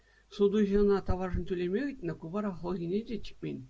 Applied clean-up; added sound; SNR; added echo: none; none; none; none.